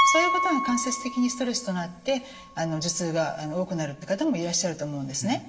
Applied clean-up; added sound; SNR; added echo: none; Piano; 3 dB; reverberation time 1.5 s.